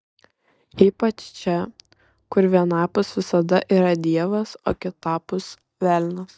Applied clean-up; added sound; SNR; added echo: neural mask model DeepFilterNet 3.